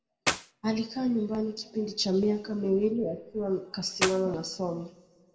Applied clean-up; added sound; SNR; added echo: none; Clapping; 1 dB; reverberation time 0.8 s.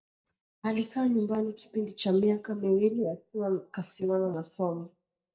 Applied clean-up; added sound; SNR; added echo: neural mask model DeepFilterNet 3.